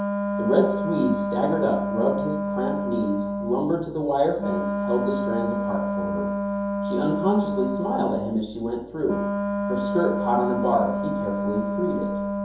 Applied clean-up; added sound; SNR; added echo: none; Wind instrument, woodwind instrument; 1 dB; reverberation time 2.8 s.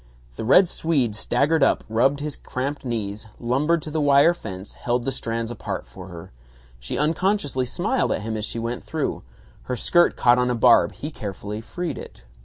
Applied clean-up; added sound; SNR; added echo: none; none; none; none.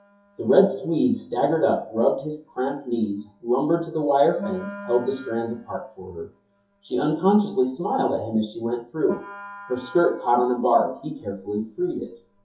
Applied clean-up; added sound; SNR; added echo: classical method WPE with log-MMSE.